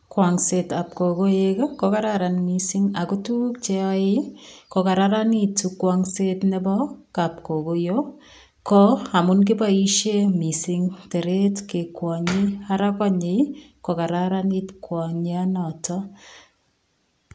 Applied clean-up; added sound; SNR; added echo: none; none; none; none.